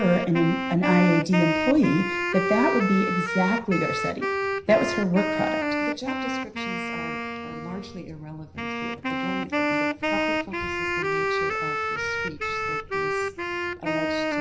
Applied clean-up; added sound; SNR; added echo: none; Wind instrument, woodwind instrument; 1 dB; reverberation time 0.5 s.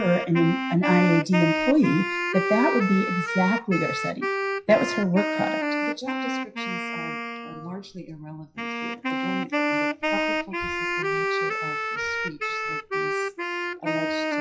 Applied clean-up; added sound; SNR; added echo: classical method WPE with log-MMSE.